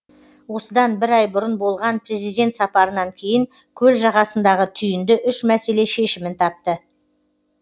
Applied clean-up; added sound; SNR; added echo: none; none; none; none.